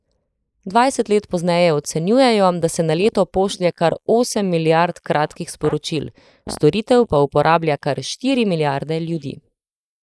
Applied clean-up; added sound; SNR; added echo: neural mask model Resemble Enhance denoiser.